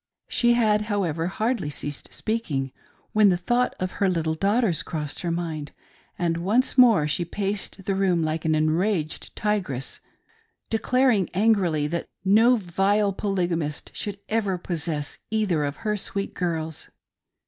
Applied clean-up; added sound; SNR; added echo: none; none; none; none.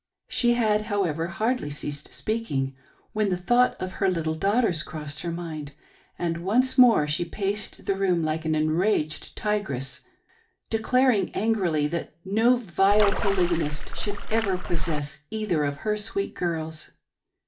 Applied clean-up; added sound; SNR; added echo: none; Splash, splatter; -4 dB; reverberation time 0.2 s.